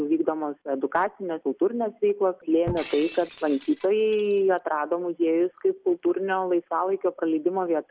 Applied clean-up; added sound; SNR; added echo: none; Shatter; 18 dB; none.